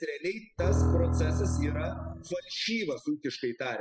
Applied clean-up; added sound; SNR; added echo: classical method spectral subtraction.